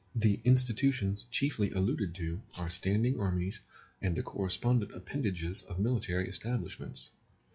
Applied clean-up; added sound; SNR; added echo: classical method log-MMSE.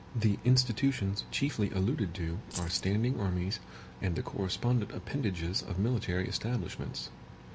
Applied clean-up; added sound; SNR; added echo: none; Keys jangling; 13 dB; none.